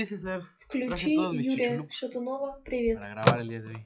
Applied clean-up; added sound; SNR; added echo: classical method WPE with log-MMSE.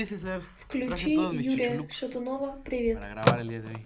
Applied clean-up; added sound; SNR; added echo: none; Telephone; 1 dB; reverberation time 0.3 s.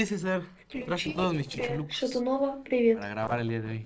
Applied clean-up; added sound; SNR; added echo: neural separator model SepFormer DNS4.